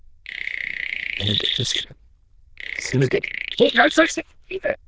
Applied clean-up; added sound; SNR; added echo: neural diffusion model UNIVERSE++.